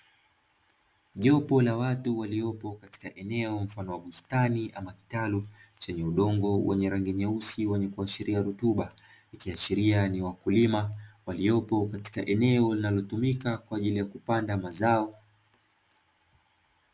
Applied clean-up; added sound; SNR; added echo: none; none; none; none.